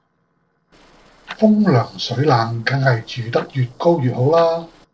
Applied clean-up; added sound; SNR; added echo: neural separator model SepFormer DNS4.